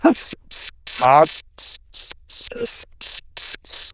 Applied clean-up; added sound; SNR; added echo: neural diffusion model UNIVERSE++.